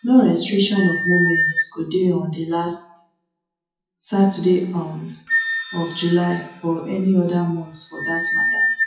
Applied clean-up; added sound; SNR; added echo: classical method WPE with log-MMSE.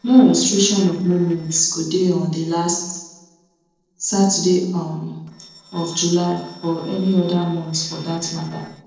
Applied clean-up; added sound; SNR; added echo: neural separator model SepFormer DNS4.